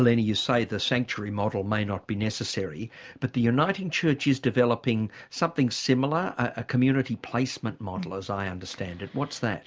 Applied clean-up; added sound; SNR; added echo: none; none; none; none.